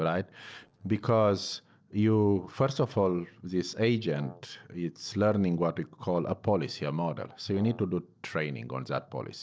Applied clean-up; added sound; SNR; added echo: neural separator model SepFormer DNS4.